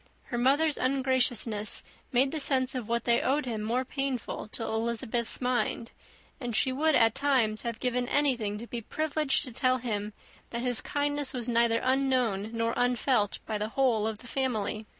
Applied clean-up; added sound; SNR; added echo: none; none; none; none.